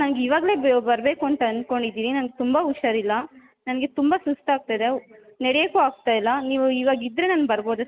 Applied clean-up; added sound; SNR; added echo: none; none; none; none.